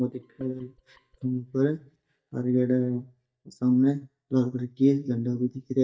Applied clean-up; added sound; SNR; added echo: neural mask model DeepFilterNet 3.